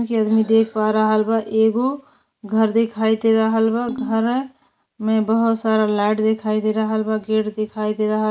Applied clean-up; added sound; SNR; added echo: none; Ringtone; 13 dB; none.